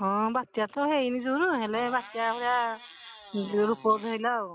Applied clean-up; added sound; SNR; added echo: classical method log-MMSE.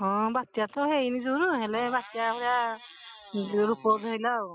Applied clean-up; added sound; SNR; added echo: classical method Wiener filter.